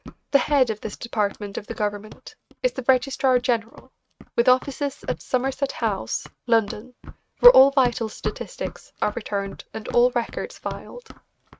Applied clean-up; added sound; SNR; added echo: neural mask model RNNoise.